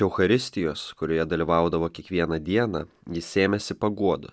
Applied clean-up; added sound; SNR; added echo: none; none; none; none.